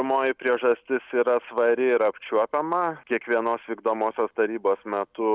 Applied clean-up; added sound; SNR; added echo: none; none; none; none.